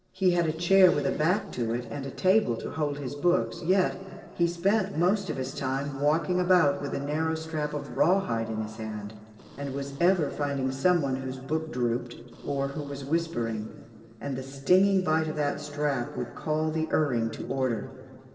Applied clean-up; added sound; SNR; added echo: neural separator model SepFormer DNS4.